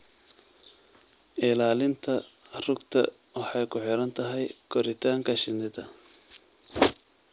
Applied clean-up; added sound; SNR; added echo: none; none; none; none.